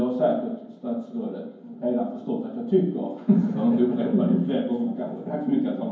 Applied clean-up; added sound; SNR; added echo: none; none; none; reverberation time 0.9 s.